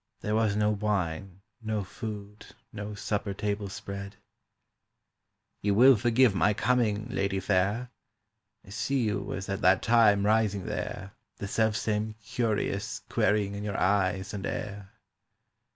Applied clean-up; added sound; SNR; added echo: none; none; none; none.